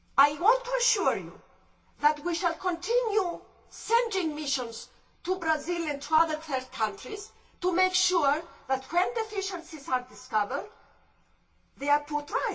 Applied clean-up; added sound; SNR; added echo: none; none; none; reverberation time 0.1 s.